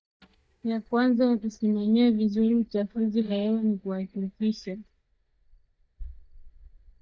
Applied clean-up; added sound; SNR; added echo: neural mask model DeepFilterNet 3.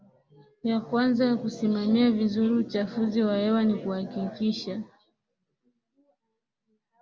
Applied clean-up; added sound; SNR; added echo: none; none; none; none.